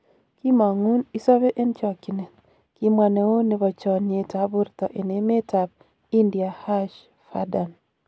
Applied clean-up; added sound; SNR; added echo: none; none; none; none.